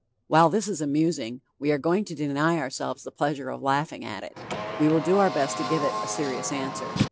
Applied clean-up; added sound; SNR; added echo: none; Car; 6 dB; none.